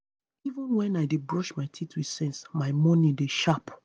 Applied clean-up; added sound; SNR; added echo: none; none; none; none.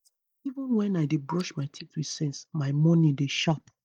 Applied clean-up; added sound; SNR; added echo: neural mask model DeepFilterNet 3.